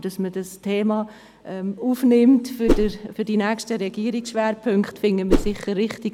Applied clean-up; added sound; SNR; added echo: none; Whoosh, swoosh, swish; -2 dB; none.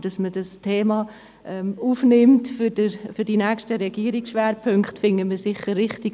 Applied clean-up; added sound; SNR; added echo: none; none; none; none.